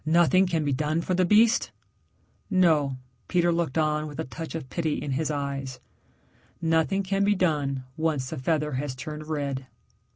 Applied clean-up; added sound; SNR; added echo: none; none; none; none.